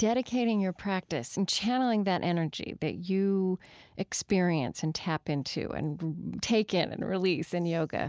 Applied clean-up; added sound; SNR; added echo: none; none; none; none.